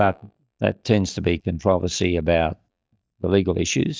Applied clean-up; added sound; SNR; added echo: neural mask model DeepFilterNet 3.